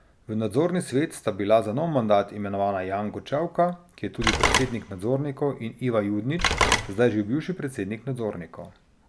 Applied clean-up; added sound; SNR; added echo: none; Telephone; 0 dB; none.